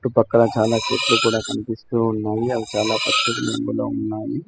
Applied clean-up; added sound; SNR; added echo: classical method spectral subtraction.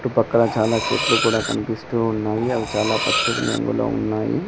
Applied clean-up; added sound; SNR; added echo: none; Cutlery, silverware; 5 dB; none.